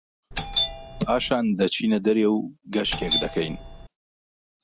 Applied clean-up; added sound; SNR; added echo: none; Doorbell; 3 dB; none.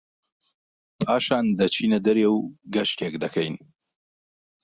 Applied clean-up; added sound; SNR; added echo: none; none; none; none.